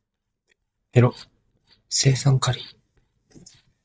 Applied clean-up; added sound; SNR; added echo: neural mask model DeepFilterNet 3.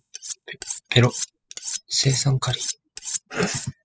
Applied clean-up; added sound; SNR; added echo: classical method spectral subtraction.